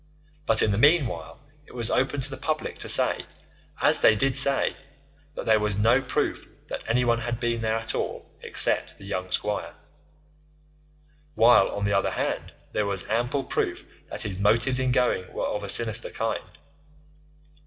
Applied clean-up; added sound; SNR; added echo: none; none; none; reverberation time 0.7 s.